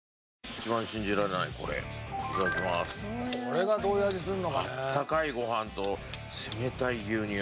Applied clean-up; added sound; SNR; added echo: none; none; none; none.